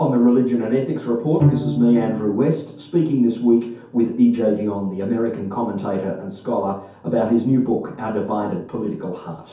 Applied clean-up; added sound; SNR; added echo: none; Bowed string instrument; 5 dB; reverberation time 0.6 s.